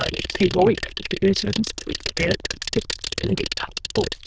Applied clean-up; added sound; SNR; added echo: neural diffusion model UNIVERSE++.